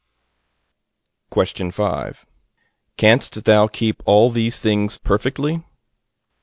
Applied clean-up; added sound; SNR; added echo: none; none; none; none.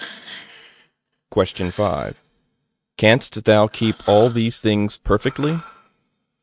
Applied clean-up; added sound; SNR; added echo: neural mask model RNNoise.